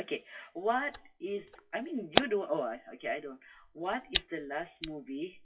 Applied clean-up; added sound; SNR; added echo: classical method WPE with log-MMSE.